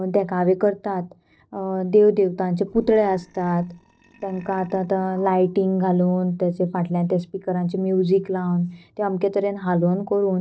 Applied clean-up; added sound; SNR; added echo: neural separator model SepFormer DNS4.